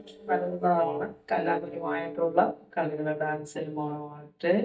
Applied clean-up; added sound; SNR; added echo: neural mask model DeepFilterNet 3.